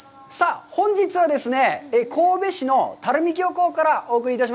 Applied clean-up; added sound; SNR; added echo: none; Bird vocalization, bird call, bird song; 15 dB; none.